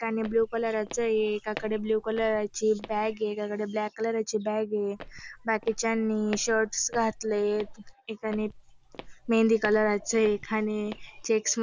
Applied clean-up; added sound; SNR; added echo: none; Walk, footsteps; 17 dB; none.